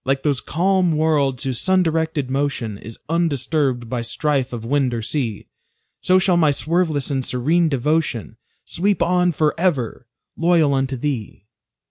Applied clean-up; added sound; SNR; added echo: none; none; none; none.